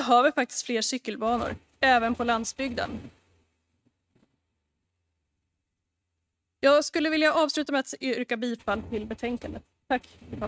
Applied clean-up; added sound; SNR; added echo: neural mask model RNNoise.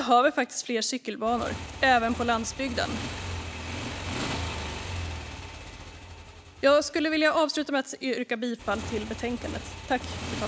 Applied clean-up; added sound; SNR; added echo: none; Motorcycle / Engine; 9 dB; none.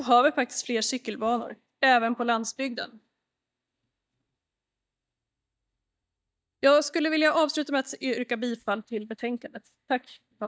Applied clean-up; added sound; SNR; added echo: neural mask model DeepFilterNet 3.